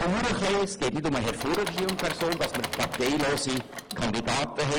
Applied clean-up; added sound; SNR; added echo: none; Engine / Mechanisms; 10 dB; none.